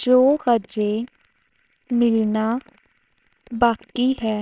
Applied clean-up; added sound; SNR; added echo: neural separator model SepFormer WHAMR!.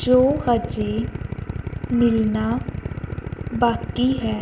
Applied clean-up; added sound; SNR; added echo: none; Drill; 7 dB; reverberation time 1.6 s.